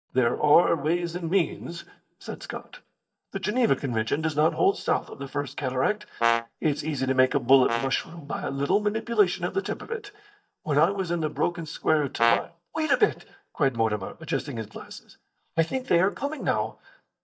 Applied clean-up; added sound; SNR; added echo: neural mask model DeepFilterNet 3.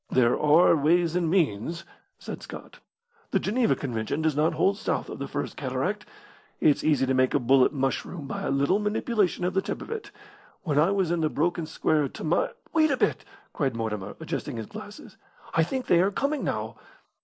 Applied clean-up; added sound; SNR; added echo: none; none; none; none.